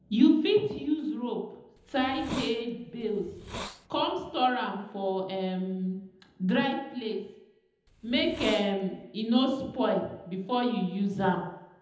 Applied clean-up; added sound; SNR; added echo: none; Hiss; 14 dB; reverberation time 0.8 s.